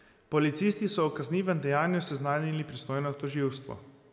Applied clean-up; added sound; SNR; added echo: none; none; none; none.